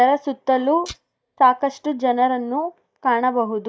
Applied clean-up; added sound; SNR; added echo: neural mask model DeepFilterNet 3.